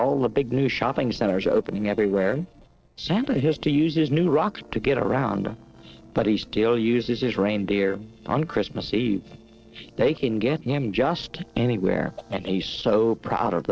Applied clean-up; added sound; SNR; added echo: neural separator model SepFormer DNS4.